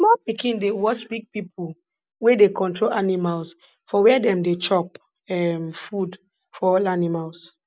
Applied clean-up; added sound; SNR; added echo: none; none; none; none.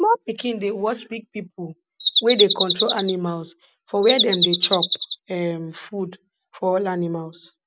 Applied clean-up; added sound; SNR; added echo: none; Bird vocalization, bird call, bird song; -3 dB; none.